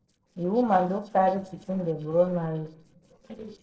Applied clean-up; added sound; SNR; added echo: neural separator model SepFormer DNS4.